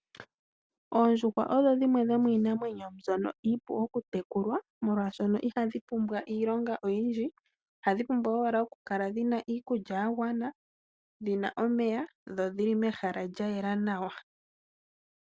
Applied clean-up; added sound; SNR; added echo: none; none; none; none.